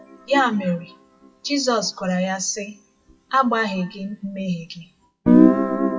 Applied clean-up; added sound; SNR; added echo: classical method WPE with log-MMSE.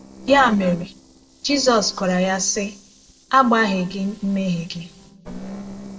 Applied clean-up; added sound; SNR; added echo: neural separator model SepFormer DNS4.